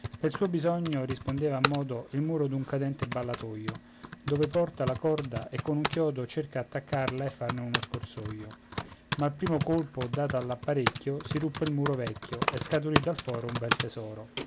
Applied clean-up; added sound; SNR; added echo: none; Typing; 3 dB; none.